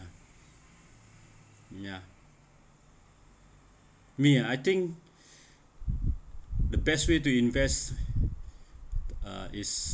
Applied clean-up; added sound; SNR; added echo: none; none; none; none.